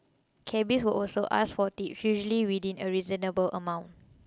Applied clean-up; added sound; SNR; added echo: none; none; none; none.